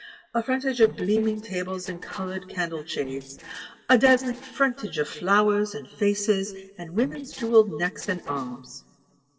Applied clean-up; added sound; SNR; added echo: neural separator model SepFormer DNS4.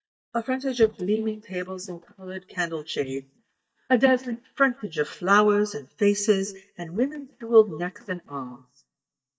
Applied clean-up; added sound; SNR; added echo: neural mask model DeepFilterNet 3.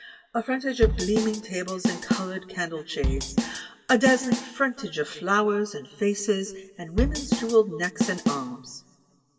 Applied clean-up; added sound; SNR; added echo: none; Drum / Drum kit; 2 dB; reverberation time 1.9 s.